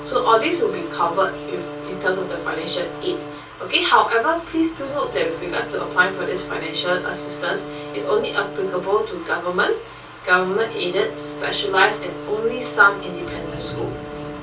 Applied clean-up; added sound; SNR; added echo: none; Brass instrument; 12 dB; reverberation time 0.2 s.